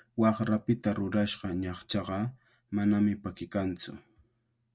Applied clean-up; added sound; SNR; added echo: none; none; none; none.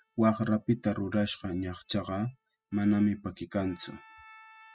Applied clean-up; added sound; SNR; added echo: classical method spectral subtraction.